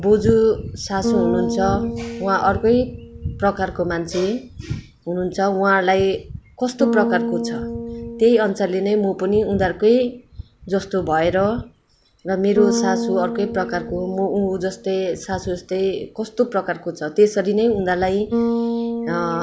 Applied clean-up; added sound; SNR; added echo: none; Bass guitar; 7 dB; none.